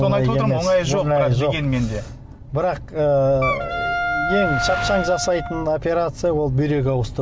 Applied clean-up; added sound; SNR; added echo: none; Wind instrument, woodwind instrument; 6 dB; none.